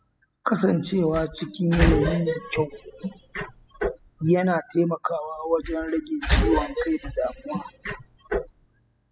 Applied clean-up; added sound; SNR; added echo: classical method spectral subtraction.